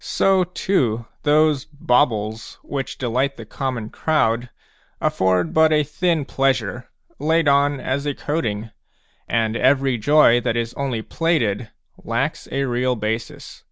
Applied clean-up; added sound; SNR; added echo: none; none; none; none.